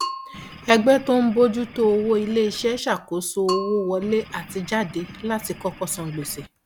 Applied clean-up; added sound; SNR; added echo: none; Bell / Percussion + Engine / Boat, Water vehicle; 14 dB; none.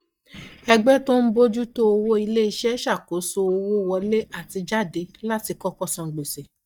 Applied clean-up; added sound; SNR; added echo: neural mask model DeepFilterNet 3.